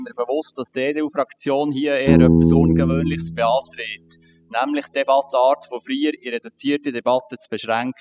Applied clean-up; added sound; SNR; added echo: classical method spectral subtraction.